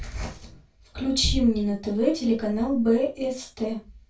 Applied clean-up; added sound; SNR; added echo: none; none; none; reverberation time 0.2 s.